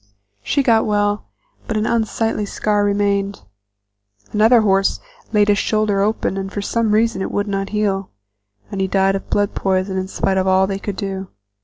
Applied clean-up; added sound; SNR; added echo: none; none; none; none.